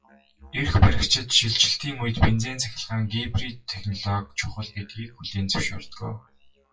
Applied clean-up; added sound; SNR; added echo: classical method WPE with log-MMSE.